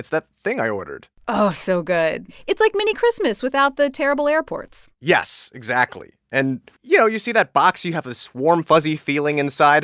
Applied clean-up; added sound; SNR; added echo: none; none; none; none.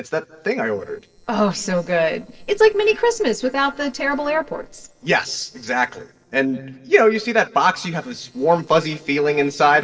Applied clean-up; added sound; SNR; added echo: neural separator model SepFormer DNS4.